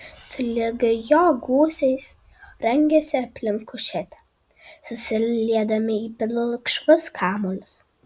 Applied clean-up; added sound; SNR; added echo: none; none; none; none.